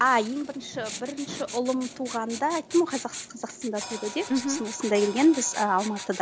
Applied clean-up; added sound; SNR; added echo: none; Crash cymbal + Writing; 13 dB; none.